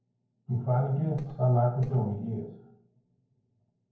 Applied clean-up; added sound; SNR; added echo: neural separator model SepFormer DNS4.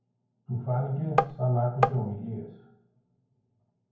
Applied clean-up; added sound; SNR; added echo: none; Tap; -5 dB; reverberation time 0.9 s.